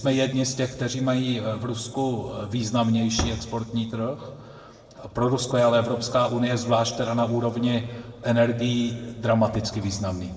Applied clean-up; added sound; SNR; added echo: none; Slam; 19 dB; reverberation time 1.5 s.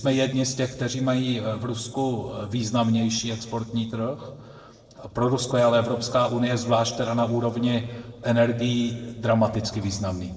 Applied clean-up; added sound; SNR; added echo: neural separator model SepFormer DNS4.